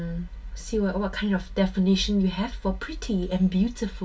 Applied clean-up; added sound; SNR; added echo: none; none; none; reverberation time 0.1 s.